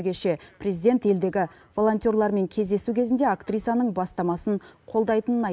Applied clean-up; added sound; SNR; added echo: none; none; none; none.